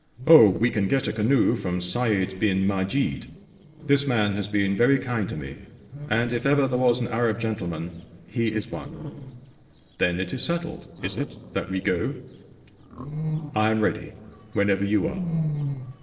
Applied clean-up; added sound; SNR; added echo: neural separator model SepFormer DNS4.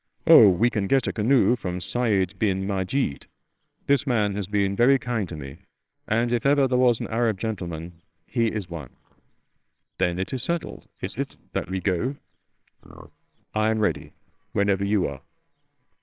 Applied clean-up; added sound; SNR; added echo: neural separator model SepFormer WHAMR!.